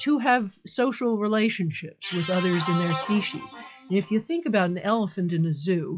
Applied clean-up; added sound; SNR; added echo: classical method log-MMSE.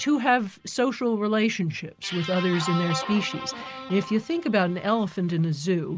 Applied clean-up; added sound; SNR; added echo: none; Guitar; 13 dB; none.